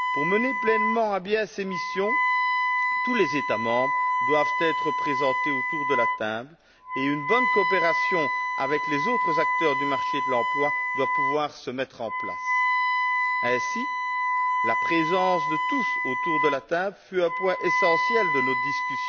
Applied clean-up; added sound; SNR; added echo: none; Wind instrument, woodwind instrument; -3 dB; none.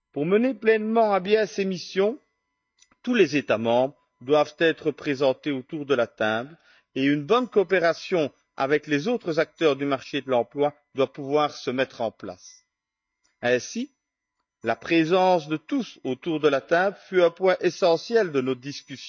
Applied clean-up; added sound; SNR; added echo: neural mask model DeepFilterNet 3.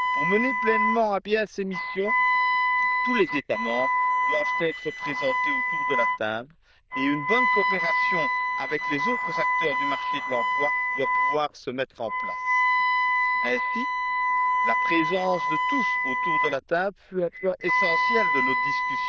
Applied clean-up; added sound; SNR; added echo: neural diffusion model UNIVERSE++.